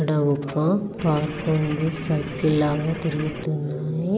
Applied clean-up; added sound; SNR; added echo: none; Engine / Boat, Water vehicle; 12 dB; none.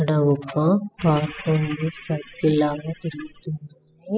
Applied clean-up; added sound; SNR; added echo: classical method spectral subtraction.